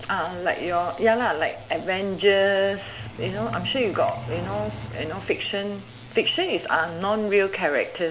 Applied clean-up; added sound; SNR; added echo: none; Truck; 15 dB; none.